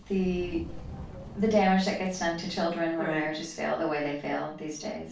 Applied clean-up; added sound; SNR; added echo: none; Subway, metro, underground; 16 dB; reverberation time 0.3 s.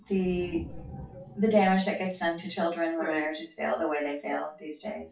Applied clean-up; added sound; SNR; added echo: classical method WPE with log-MMSE.